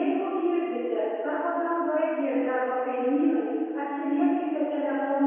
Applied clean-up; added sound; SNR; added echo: none; none; none; reverberation time 1.9 s.